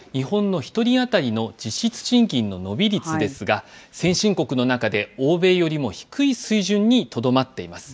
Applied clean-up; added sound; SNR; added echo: none; none; none; none.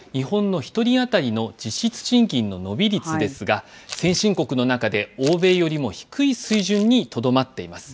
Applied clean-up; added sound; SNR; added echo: none; Crumpling, crinkling; 17 dB; none.